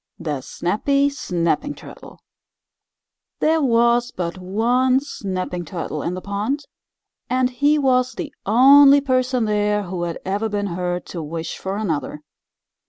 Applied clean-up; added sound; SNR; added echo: none; none; none; none.